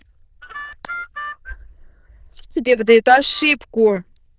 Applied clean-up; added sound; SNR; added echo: neural diffusion model UNIVERSE++.